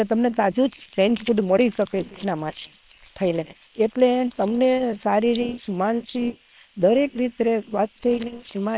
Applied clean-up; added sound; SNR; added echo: neural separator model SepFormer WHAM!.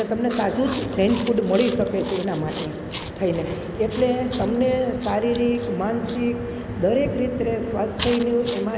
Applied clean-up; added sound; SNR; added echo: none; Chewing, mastication; 17 dB; none.